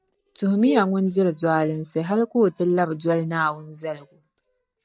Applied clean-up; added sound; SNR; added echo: neural mask model DeepFilterNet 3.